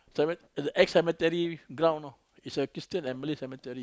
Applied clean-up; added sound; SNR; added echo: none; none; none; none.